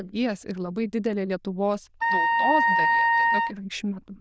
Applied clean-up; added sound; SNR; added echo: neural diffusion model UNIVERSE++.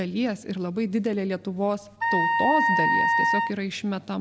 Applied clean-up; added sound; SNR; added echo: none; Wind instrument, woodwind instrument; -4 dB; none.